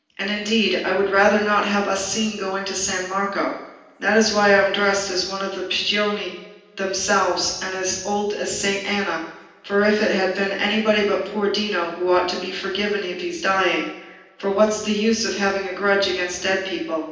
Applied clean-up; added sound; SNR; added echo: none; none; none; reverberation time 0.9 s.